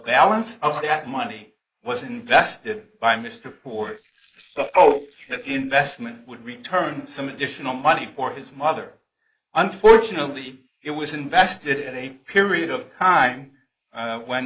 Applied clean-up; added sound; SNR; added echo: neural mask model Resemble Enhance denoiser.